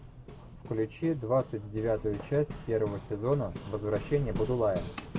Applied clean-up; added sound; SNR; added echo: none; Hammer; 11 dB; none.